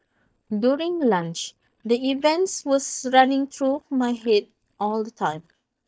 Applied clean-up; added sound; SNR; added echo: neural mask model DeepFilterNet 3.